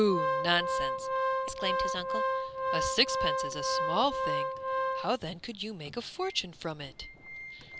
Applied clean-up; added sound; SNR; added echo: none; Organ; -1 dB; none.